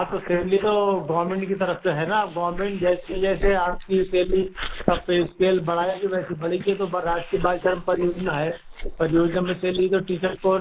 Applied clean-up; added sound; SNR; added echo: neural mask model Resemble Enhance denoiser.